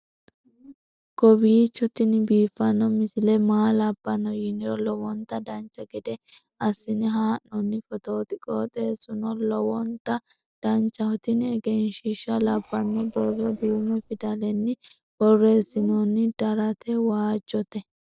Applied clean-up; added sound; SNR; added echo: neural separator model SepFormer DNS4.